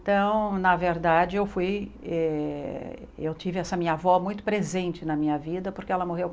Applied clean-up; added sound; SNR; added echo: none; none; none; none.